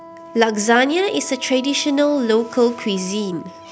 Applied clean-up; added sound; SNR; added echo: none; Wind instrument, woodwind instrument; 18 dB; none.